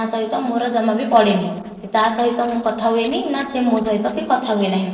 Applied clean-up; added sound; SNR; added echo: neural separator model SepFormer DNS4.